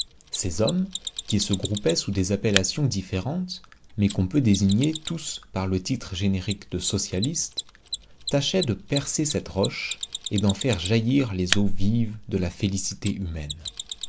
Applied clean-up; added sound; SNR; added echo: none; Mechanisms; 11 dB; none.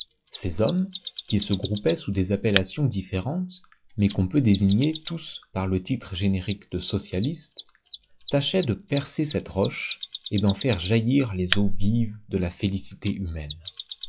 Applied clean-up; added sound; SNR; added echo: classical method log-MMSE.